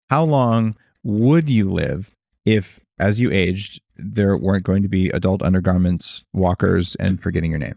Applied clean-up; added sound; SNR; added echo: neural mask model DeepFilterNet 3.